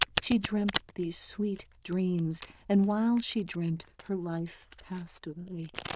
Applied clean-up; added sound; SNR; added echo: neural diffusion model UNIVERSE++.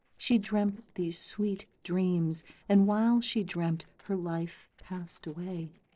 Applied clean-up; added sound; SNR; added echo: neural separator model SepFormer DNS4.